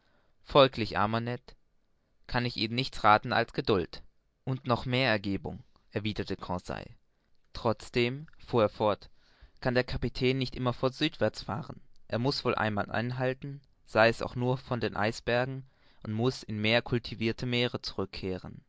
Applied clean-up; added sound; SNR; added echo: none; none; none; none.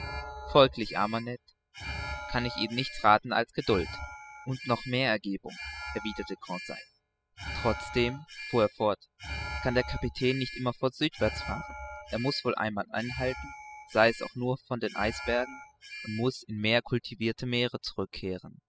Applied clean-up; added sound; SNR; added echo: classical method spectral subtraction.